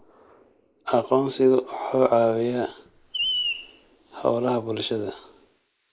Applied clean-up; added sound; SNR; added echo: neural mask model Resemble Enhance denoiser.